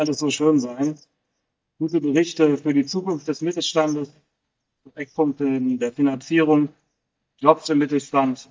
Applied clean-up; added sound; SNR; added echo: neural mask model DeepFilterNet 3.